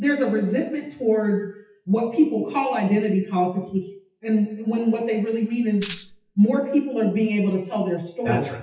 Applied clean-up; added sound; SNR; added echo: classical method WPE with log-MMSE.